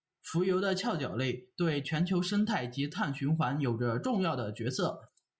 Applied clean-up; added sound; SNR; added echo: none; none; none; none.